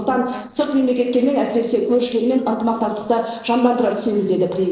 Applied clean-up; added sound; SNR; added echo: neural separator model SepFormer DNS4.